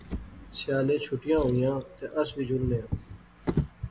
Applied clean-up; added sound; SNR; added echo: none; Drawer open or close; 8 dB; none.